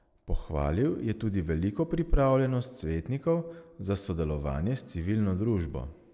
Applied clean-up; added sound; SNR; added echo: none; none; none; none.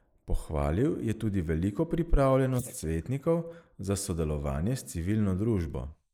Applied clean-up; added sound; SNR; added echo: neural mask model Resemble Enhance denoiser.